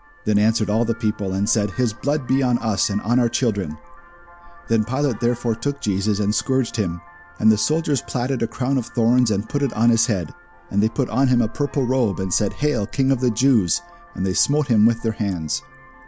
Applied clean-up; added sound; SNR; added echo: none; Vehicle horn, car horn, honking; 18 dB; none.